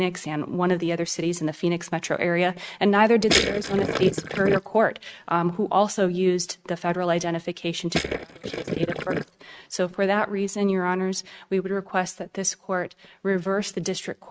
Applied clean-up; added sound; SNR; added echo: neural mask model RNNoise.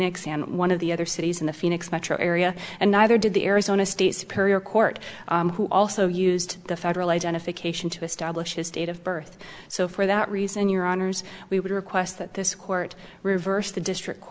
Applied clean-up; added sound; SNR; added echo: none; none; none; none.